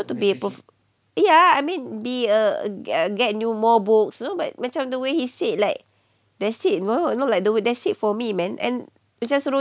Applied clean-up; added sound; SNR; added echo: none; none; none; none.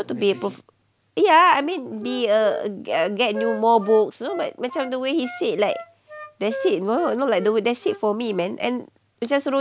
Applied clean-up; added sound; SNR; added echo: none; Wind instrument, woodwind instrument; 16 dB; none.